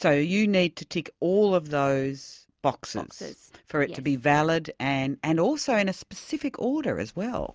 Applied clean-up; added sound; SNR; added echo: none; none; none; none.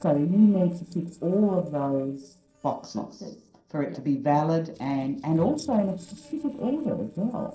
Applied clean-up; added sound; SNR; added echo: neural separator model SepFormer DNS4.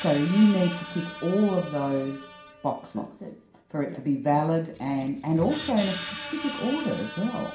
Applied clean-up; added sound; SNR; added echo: none; Screech; 12 dB; reverberation time 0.5 s.